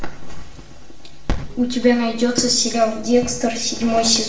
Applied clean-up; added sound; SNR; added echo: none; none; none; reverberation time 0.6 s.